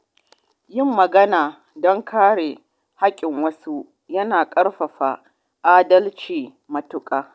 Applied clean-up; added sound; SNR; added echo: none; none; none; none.